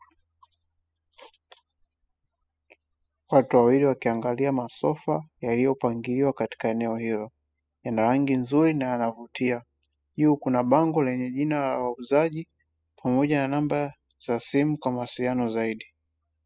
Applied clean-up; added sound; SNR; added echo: classical method spectral subtraction.